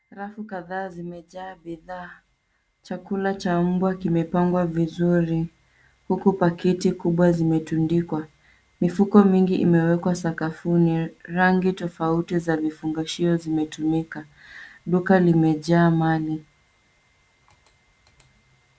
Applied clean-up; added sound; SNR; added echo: none; none; none; none.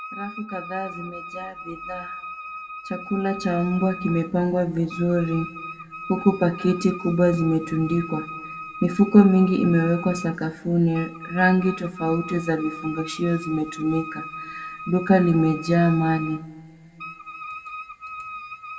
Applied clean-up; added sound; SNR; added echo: none; Wind instrument, woodwind instrument; 14 dB; reverberation time 1.1 s.